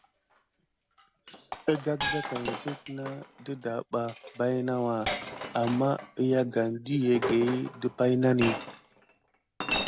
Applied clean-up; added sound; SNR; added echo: none; Chink, clink; 7 dB; none.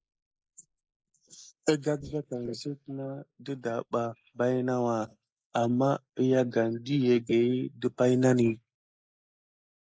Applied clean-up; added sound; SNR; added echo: neural mask model Resemble Enhance denoiser.